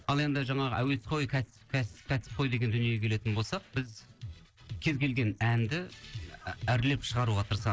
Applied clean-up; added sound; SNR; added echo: neural separator model SepFormer DNS4.